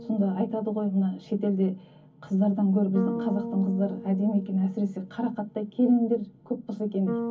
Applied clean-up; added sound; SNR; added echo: none; Bass guitar; 12 dB; reverberation time 0.3 s.